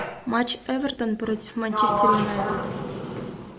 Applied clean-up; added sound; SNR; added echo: none; Sliding door; -1 dB; none.